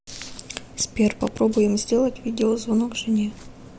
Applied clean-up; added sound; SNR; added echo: none; none; none; none.